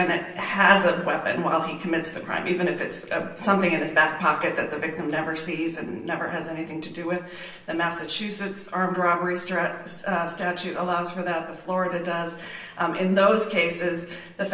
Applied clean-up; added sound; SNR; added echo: none; none; none; reverberation time 0.9 s.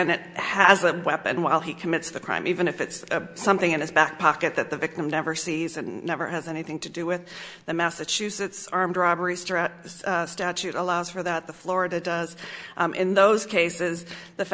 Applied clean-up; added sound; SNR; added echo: none; none; none; none.